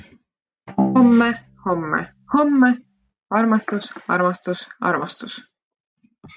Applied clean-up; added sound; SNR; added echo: neural mask model RNNoise.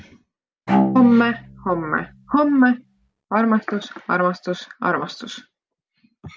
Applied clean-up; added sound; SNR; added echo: none; Bowed string instrument; 5 dB; none.